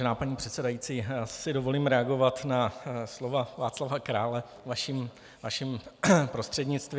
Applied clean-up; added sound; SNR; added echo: none; none; none; none.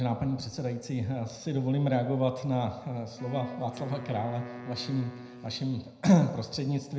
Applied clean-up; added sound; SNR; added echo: none; Wind instrument, woodwind instrument; 14 dB; reverberation time 0.7 s.